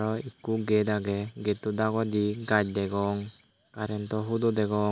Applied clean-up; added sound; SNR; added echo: none; none; none; none.